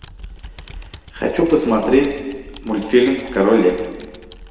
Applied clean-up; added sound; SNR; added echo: none; Computer keyboard; 19 dB; reverberation time 1.3 s.